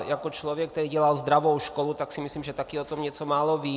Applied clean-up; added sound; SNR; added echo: none; none; none; none.